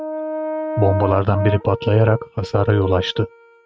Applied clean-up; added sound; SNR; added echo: neural mask model RNNoise.